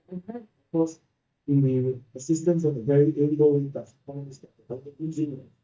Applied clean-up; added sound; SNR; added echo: neural mask model DeepFilterNet 3.